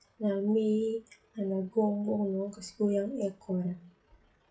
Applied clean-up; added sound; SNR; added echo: classical method WPE with log-MMSE.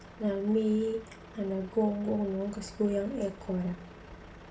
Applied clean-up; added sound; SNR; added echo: none; Truck; 17 dB; reverberation time 0.3 s.